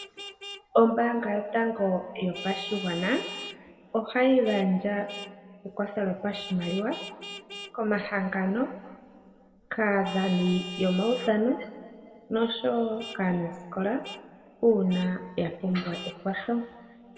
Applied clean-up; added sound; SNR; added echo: none; Vehicle horn, car horn, honking; 16 dB; reverberation time 1.6 s.